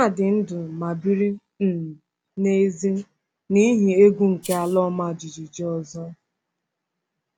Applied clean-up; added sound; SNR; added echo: none; Rattle (instrument); 15 dB; none.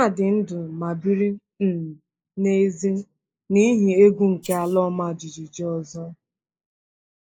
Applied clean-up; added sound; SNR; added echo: neural mask model Resemble Enhance denoiser.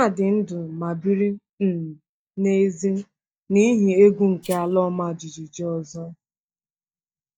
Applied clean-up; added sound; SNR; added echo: neural mask model DeepFilterNet 3.